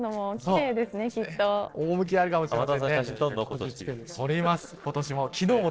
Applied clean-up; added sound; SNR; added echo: neural separator model SepFormer DNS4.